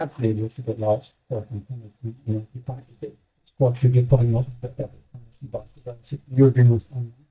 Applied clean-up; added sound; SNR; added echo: neural mask model DeepFilterNet 3.